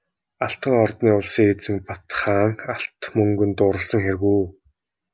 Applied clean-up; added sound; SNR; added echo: none; none; none; none.